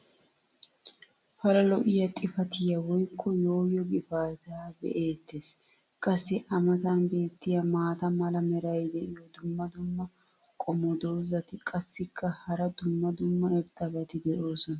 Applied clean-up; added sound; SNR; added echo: none; none; none; none.